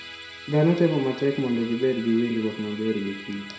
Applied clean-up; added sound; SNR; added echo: none; Musical instrument; 16 dB; reverberation time 0.5 s.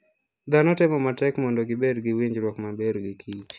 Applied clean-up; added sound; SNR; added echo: none; none; none; none.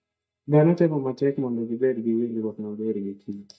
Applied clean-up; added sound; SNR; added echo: neural mask model DeepFilterNet 3.